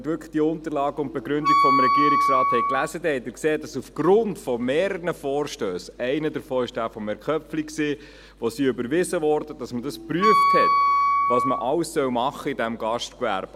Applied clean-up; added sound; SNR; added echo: none; Wind instrument, woodwind instrument; -4 dB; none.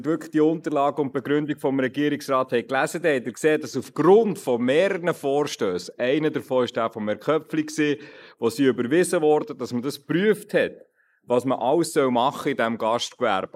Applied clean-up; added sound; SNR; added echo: neural mask model Resemble Enhance denoiser.